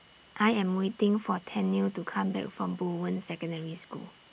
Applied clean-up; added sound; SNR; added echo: none; none; none; none.